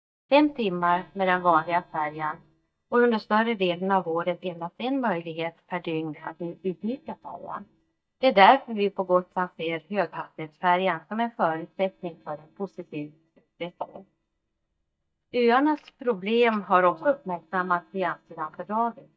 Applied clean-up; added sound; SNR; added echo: neural mask model DeepFilterNet 3.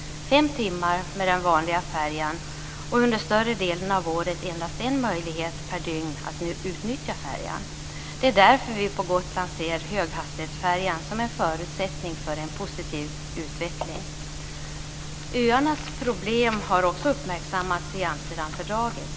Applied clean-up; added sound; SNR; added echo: none; none; none; none.